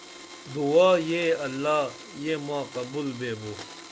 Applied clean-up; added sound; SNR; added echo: none; Domestic sounds, home sounds; 17 dB; none.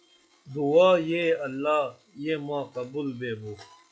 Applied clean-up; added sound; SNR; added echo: classical method log-MMSE.